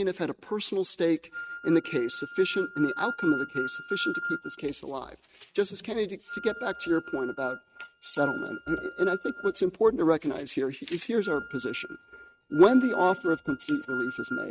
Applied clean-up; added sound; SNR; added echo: neural mask model RNNoise.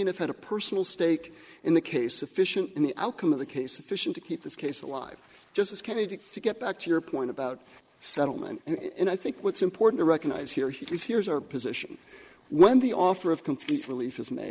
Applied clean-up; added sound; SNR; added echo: neural mask model Resemble Enhance denoiser.